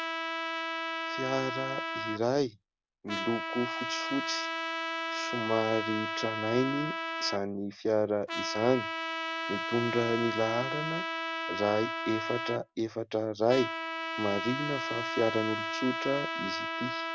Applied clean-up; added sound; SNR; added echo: none; Trumpet; 3 dB; none.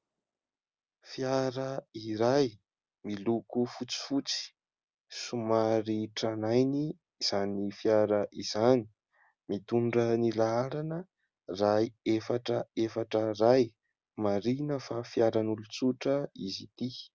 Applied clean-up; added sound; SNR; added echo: none; none; none; none.